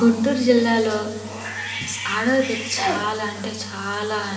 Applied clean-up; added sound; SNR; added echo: none; Bathtub (filling or washing) / Cat; 10 dB; reverberation time 2.9 s.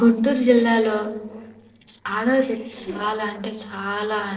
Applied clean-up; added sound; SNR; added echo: neural separator model SepFormer DNS4.